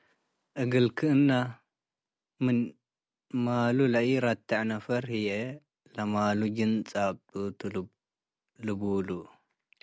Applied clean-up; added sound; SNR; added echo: none; none; none; none.